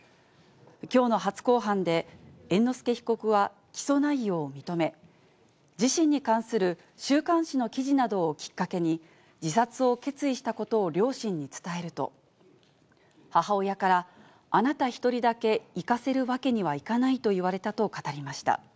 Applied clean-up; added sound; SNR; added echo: none; none; none; none.